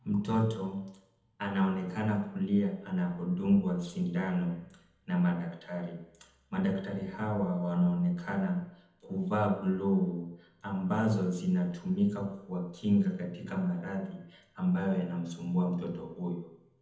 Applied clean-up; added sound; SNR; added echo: none; none; none; reverberation time 1.0 s.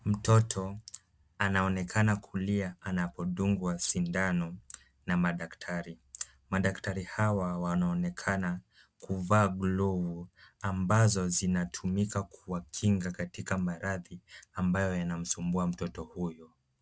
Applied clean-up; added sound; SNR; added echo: none; none; none; none.